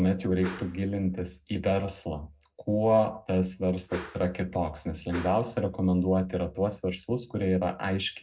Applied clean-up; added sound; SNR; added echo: none; Whoosh, swoosh, swish; 16 dB; reverberation time 0.3 s.